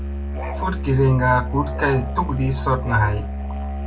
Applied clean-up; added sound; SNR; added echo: none; Musical instrument; 5 dB; reverberation time 0.2 s.